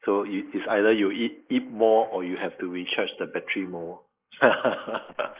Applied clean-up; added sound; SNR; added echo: neural mask model Resemble Enhance denoiser.